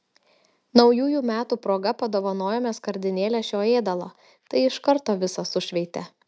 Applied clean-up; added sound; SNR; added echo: none; none; none; none.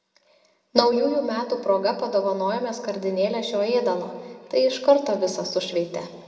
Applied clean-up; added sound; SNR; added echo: none; none; none; reverberation time 1.6 s.